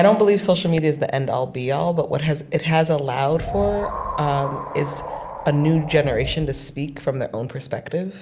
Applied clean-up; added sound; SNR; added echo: none; Wind; 10 dB; none.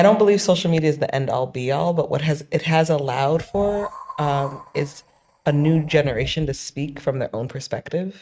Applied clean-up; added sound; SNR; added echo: neural mask model RNNoise.